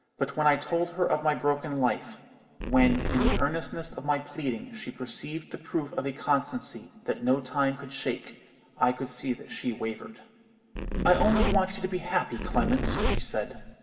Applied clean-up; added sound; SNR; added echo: none; Zipper (clothing); 0 dB; reverberation time 2.4 s.